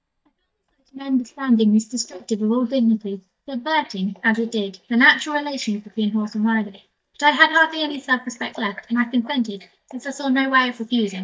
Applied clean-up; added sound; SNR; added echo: neural mask model DeepFilterNet 3.